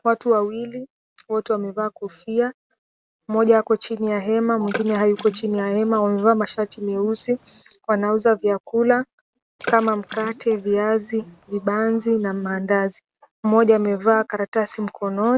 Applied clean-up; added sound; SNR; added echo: none; Water / Splash, splatter; 17 dB; none.